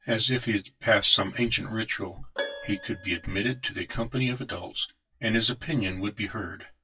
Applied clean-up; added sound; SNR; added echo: classical method WPE with log-MMSE.